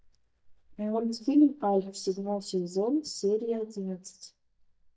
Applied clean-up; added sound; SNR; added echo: neural mask model DeepFilterNet 3.